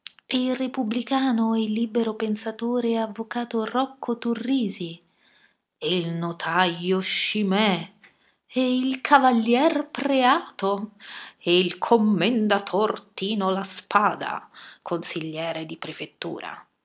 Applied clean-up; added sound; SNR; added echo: none; none; none; none.